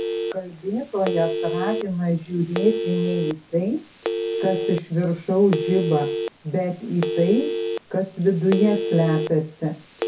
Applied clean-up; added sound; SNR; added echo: none; Telephone; 5 dB; reverberation time 0.3 s.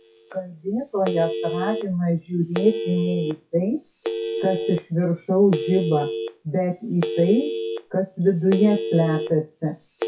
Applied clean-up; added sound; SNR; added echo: classical method WPE with log-MMSE.